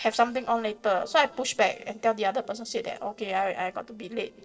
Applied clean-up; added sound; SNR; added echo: neural separator model SepFormer DNS4.